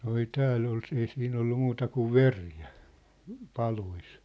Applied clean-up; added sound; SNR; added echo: none; none; none; none.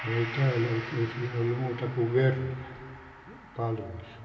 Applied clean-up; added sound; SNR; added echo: none; Gong; 13 dB; reverberation time 1.4 s.